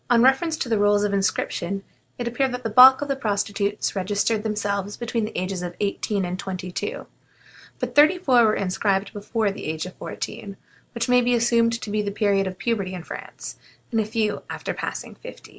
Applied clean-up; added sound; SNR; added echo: none; none; none; none.